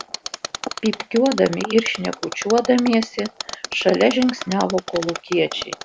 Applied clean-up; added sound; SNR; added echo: none; Mechanisms; 11 dB; none.